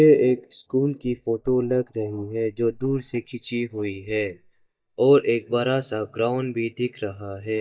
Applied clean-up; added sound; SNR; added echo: neural mask model DeepFilterNet 3.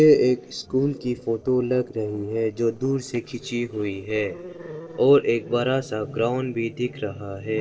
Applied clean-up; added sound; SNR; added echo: neural separator model SepFormer DNS4.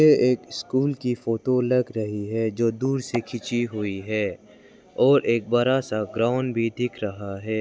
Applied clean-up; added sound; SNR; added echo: none; none; none; none.